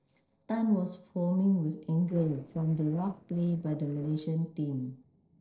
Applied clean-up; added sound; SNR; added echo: neural separator model SepFormer DNS4.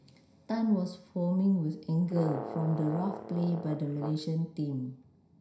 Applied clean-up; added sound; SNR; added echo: none; Brass instrument; 10 dB; reverberation time 0.5 s.